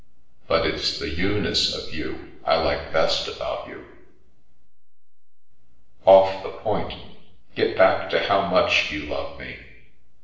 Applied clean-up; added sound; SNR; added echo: none; none; none; reverberation time 0.8 s.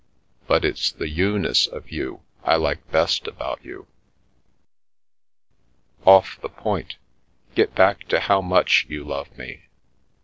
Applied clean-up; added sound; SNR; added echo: none; none; none; none.